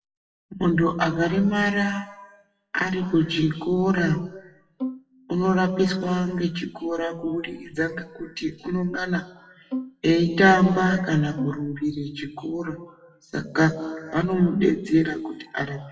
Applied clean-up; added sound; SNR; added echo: classical method WPE with log-MMSE.